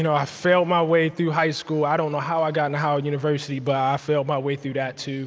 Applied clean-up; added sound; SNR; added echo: none; none; none; none.